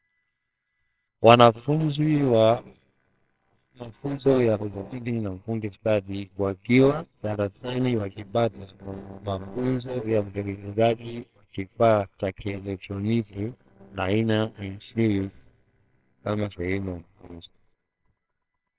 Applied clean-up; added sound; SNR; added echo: neural separator model SepFormer WHAMR!.